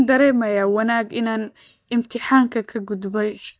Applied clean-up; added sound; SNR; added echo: neural mask model DeepFilterNet 3.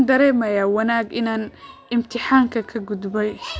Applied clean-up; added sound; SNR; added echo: none; none; none; none.